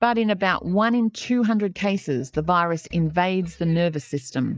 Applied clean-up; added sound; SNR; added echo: neural mask model DeepFilterNet 3.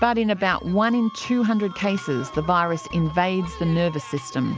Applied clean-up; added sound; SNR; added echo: none; Wind instrument, woodwind instrument; 19 dB; none.